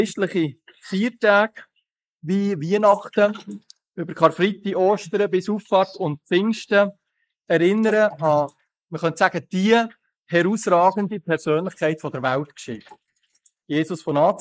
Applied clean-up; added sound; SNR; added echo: neural mask model Resemble Enhance denoiser.